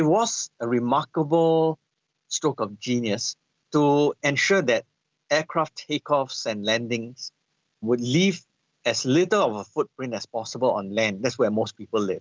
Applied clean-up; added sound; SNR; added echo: none; none; none; none.